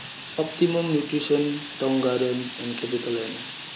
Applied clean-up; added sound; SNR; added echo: none; Fire; 12 dB; none.